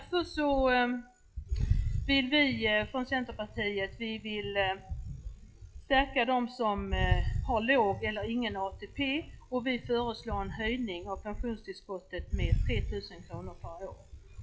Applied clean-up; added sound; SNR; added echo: classical method log-MMSE.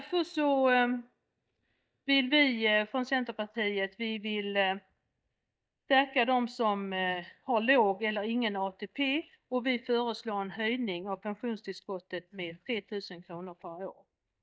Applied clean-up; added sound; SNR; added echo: neural mask model DeepFilterNet 3.